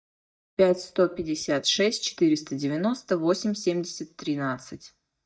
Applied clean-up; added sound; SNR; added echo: neural mask model DeepFilterNet 3.